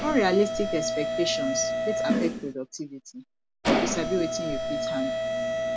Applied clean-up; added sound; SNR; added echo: none; Mechanisms; -1 dB; none.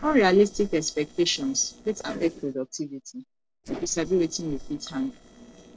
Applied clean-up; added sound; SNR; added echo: neural separator model SepFormer DNS4.